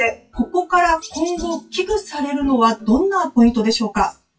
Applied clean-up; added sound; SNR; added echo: classical method WPE with log-MMSE.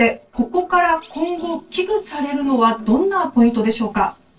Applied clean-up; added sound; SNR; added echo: neural separator model SepFormer DNS4.